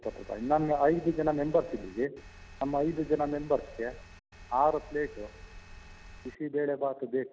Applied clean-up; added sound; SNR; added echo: none; Engine; 17 dB; none.